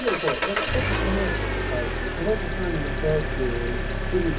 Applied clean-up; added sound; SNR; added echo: none; Engine; -3 dB; reverberation time 0.3 s.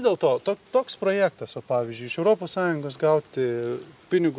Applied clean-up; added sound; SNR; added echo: none; none; none; none.